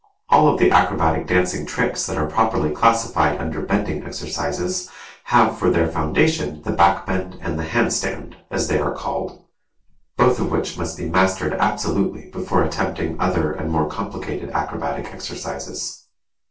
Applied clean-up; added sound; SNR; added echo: none; none; none; reverberation time 0.3 s.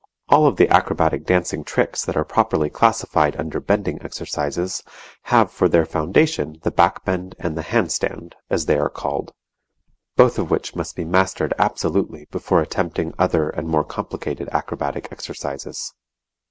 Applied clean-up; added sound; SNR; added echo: none; none; none; none.